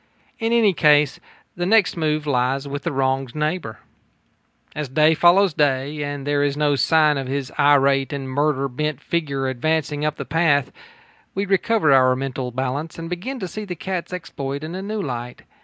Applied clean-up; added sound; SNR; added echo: none; none; none; none.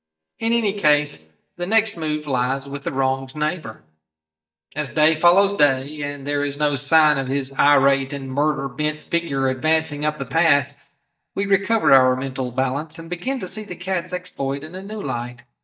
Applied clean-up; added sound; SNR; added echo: neural mask model DeepFilterNet 3.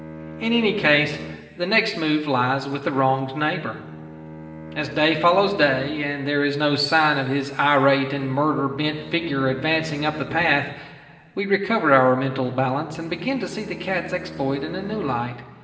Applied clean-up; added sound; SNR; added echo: none; Bowed string instrument; 16 dB; reverberation time 2.9 s.